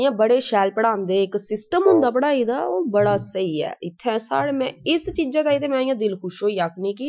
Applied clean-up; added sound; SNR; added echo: classical method Wiener filter.